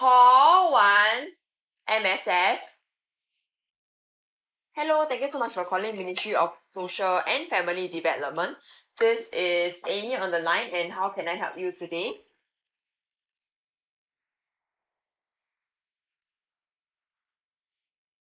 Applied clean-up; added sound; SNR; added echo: neural mask model Resemble Enhance denoiser.